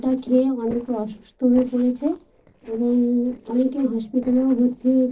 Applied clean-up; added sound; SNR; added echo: neural separator model SepFormer DNS4.